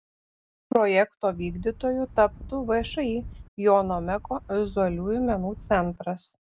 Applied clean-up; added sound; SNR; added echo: none; Wind; 15 dB; none.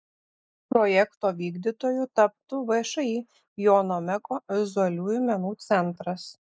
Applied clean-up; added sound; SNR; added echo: neural mask model Resemble Enhance denoiser.